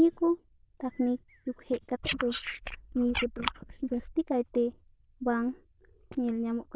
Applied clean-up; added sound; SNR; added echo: neural diffusion model UNIVERSE++.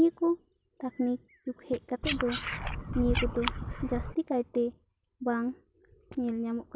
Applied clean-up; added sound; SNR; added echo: none; Frog; 1 dB; none.